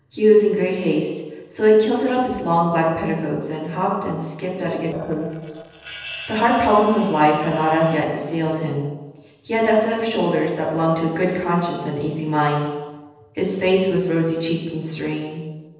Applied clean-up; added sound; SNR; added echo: neural separator model SepFormer DNS4.